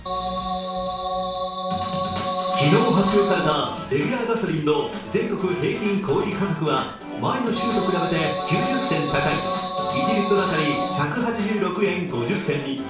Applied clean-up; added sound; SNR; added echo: none; Organ; 2 dB; reverberation time 0.5 s.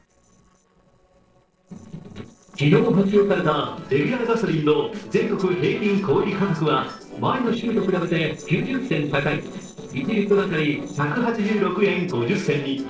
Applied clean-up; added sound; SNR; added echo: neural separator model SepFormer DNS4.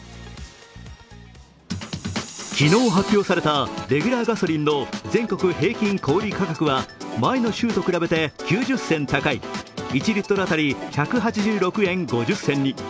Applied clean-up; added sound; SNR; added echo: none; none; none; none.